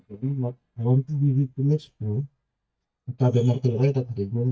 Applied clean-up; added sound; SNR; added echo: neural mask model DeepFilterNet 3.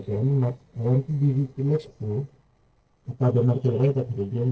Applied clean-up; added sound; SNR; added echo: neural separator model SepFormer DNS4.